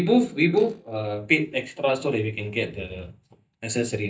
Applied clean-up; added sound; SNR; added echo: neural mask model DeepFilterNet 3.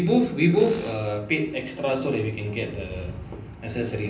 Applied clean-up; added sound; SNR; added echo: none; Tools; 20 dB; reverberation time 0.6 s.